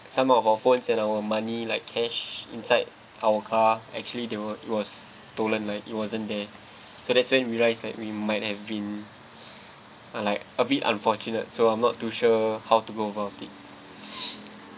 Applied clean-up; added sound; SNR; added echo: none; none; none; none.